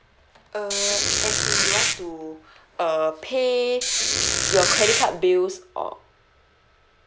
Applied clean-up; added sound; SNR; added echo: none; Squeak; -4 dB; none.